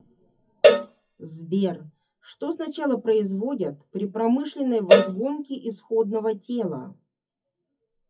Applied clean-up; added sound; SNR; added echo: classical method WPE with log-MMSE.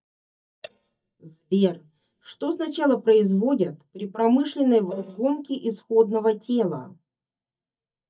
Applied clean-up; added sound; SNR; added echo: neural mask model DeepFilterNet 3.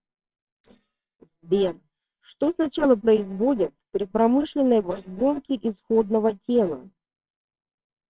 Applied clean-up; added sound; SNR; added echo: neural separator model SepFormer WHAMR!.